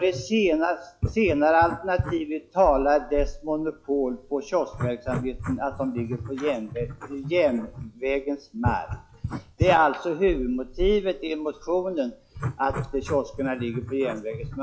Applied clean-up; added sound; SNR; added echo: classical method log-MMSE.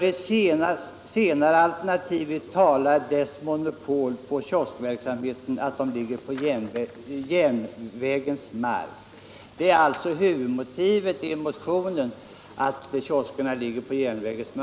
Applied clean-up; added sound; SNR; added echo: none; none; none; none.